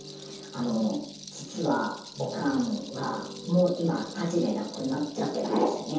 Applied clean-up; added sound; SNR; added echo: none; Rattle; 17 dB; reverberation time 0.7 s.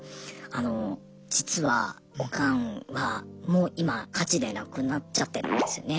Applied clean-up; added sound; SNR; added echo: none; none; none; none.